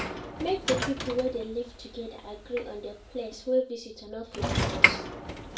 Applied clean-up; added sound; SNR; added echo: none; Sliding door / Train; -1 dB; reverberation time 0.3 s.